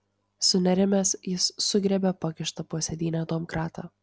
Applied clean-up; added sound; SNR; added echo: none; none; none; none.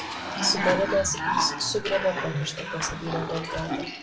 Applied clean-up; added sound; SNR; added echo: none; Cough; 1 dB; reverberation time 0.2 s.